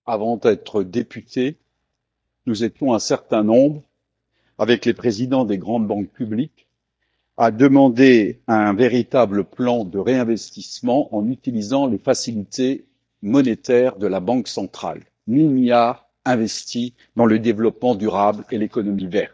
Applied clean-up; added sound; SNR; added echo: neural mask model DeepFilterNet 3.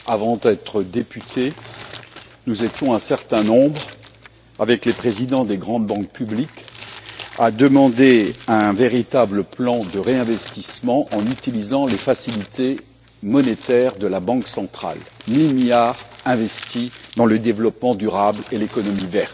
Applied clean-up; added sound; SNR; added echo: none; Crumpling, crinkling; 19 dB; none.